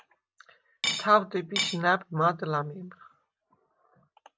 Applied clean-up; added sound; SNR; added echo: none; Cutlery, silverware / Dishes, pots, and pans; 2 dB; none.